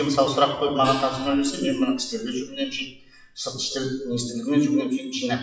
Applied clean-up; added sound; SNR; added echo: classical method WPE with log-MMSE.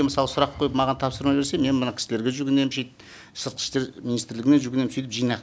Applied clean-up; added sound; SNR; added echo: none; none; none; none.